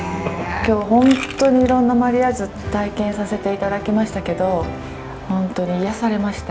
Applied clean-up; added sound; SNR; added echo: none; none; none; none.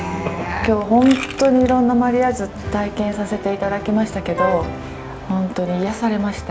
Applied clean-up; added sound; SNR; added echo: none; Wind instrument, woodwind instrument; 7 dB; none.